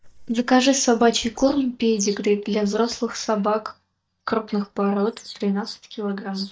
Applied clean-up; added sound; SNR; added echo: neural mask model DeepFilterNet 3.